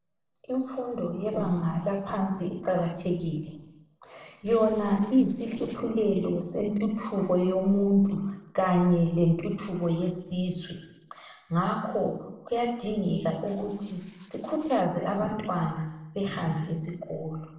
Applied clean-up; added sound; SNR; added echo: neural separator model SepFormer DNS4.